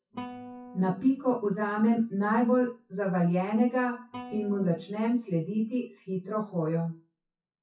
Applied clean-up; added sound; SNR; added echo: classical method WPE with log-MMSE.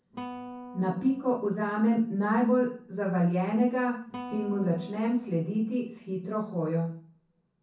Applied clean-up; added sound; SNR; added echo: none; Guitar; 18 dB; reverberation time 0.6 s.